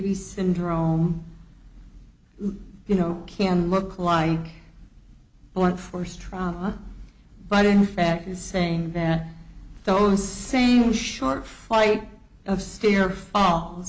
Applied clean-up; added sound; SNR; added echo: none; none; none; none.